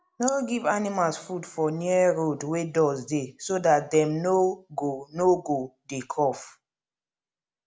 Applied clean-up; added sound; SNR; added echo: none; none; none; none.